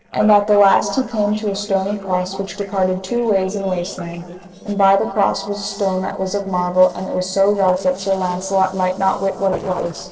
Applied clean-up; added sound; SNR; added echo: neural separator model SepFormer DNS4.